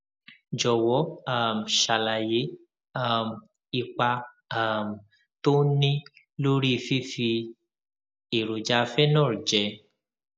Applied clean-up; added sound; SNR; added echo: none; none; none; none.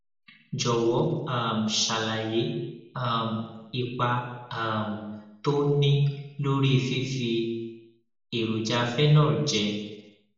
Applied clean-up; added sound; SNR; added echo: none; none; none; reverberation time 0.9 s.